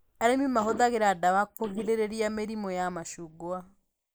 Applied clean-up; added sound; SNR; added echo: neural mask model Resemble Enhance denoiser.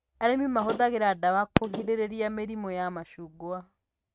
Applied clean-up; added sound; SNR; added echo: neural mask model RNNoise.